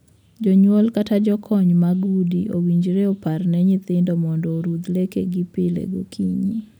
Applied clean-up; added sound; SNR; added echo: none; none; none; none.